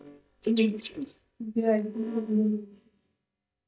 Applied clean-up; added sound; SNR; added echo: neural mask model DeepFilterNet 3.